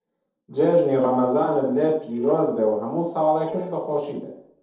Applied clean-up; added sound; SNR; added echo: neural separator model SepFormer DNS4.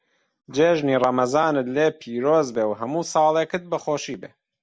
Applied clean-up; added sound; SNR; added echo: none; none; none; none.